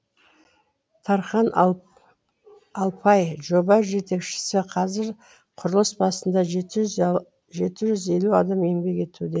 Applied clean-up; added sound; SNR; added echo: none; none; none; none.